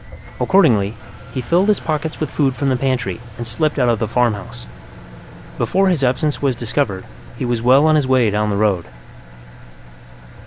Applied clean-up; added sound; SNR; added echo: none; Engine; 16 dB; none.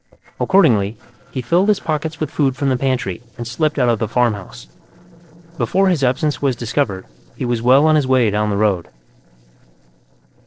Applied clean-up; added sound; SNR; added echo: neural separator model SepFormer DNS4.